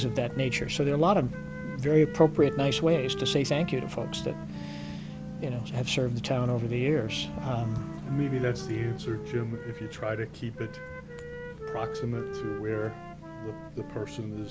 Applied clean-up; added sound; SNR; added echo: none; Wind instrument, woodwind instrument; 13 dB; none.